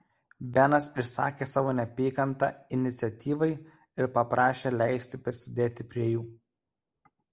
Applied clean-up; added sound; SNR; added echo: none; none; none; none.